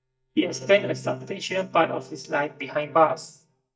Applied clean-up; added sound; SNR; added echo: neural mask model DeepFilterNet 3.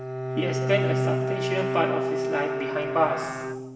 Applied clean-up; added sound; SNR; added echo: none; Bowed string instrument; -1 dB; reverberation time 1.3 s.